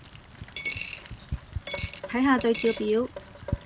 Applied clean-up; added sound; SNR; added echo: none; Rain + Coin (dropping); 5 dB; none.